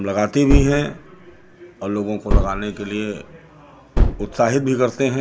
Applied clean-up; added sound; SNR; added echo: none; Gunshot, gunfire; -1 dB; none.